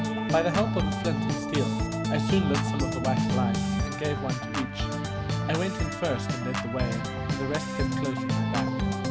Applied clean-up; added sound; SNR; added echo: none; Organ; -4 dB; none.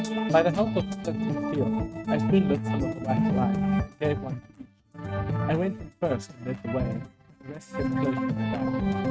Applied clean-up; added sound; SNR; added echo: neural mask model RNNoise.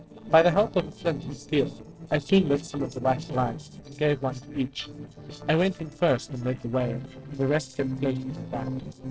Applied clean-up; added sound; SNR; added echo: neural separator model SepFormer DNS4.